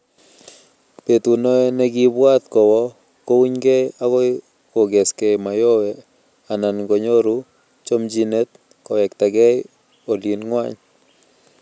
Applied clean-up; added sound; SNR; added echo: none; none; none; none.